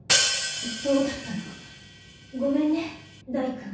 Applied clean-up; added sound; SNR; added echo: none; Hi-hat; 0 dB; reverberation time 0.6 s.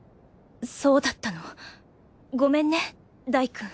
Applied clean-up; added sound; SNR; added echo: none; none; none; none.